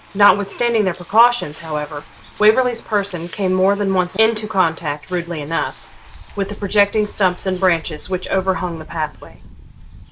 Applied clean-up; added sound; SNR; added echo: none; Bus; 19 dB; none.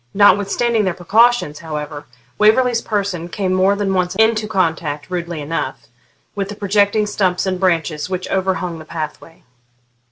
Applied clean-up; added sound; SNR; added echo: none; none; none; none.